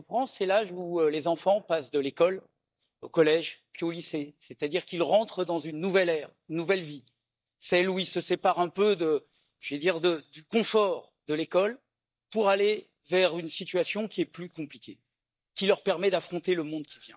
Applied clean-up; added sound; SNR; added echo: neural mask model DeepFilterNet 3.